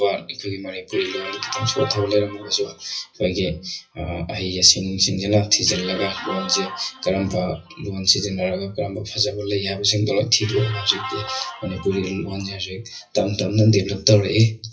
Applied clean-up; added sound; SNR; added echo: classical method WPE with log-MMSE.